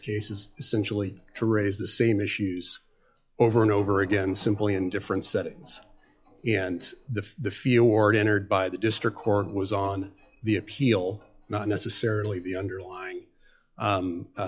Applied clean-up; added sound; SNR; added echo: classical method log-MMSE.